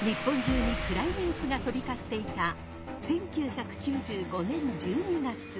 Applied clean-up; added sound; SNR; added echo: none; Piano + Domestic sounds, home sounds; 9 dB; none.